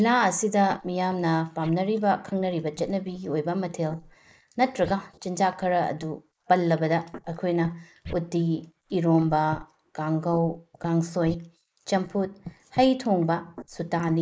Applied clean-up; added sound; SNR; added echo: neural mask model Resemble Enhance denoiser.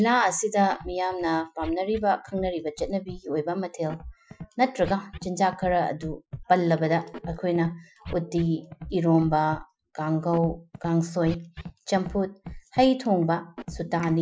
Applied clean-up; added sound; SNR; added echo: classical method Wiener filter.